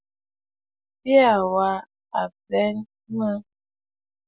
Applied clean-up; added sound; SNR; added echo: none; none; none; none.